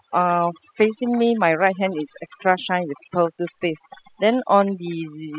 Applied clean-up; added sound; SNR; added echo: classical method spectral subtraction.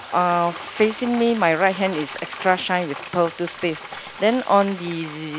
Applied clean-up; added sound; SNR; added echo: none; Frying (food); 14 dB; none.